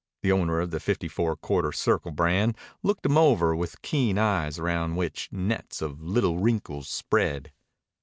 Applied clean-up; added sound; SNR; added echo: none; none; none; none.